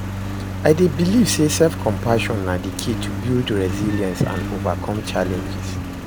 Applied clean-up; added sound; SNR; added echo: none; Engine; 5 dB; none.